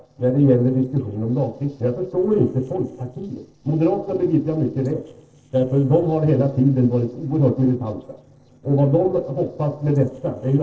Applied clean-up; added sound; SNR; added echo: neural separator model SepFormer DNS4.